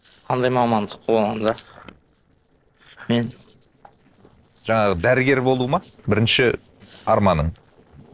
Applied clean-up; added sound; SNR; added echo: neural separator model SepFormer DNS4.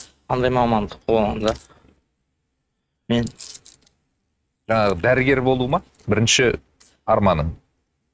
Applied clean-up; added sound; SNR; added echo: neural mask model RNNoise.